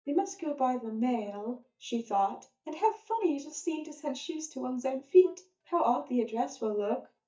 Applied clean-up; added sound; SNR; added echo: neural mask model DeepFilterNet 3.